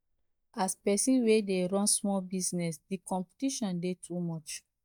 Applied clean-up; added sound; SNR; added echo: neural mask model DeepFilterNet 3.